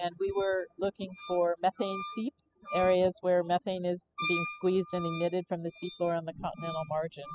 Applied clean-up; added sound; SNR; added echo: classical method spectral subtraction.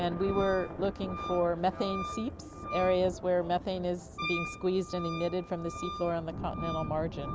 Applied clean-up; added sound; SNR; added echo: none; Thunder / Rain + Wind instrument, woodwind instrument; 8 dB; none.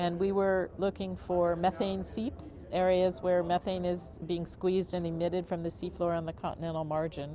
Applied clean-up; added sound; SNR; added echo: none; none; none; none.